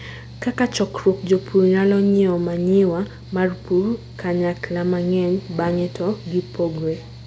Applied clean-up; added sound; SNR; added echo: none; Mechanical fan; 17 dB; none.